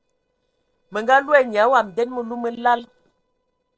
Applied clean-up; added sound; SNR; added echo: neural separator model SepFormer DNS4.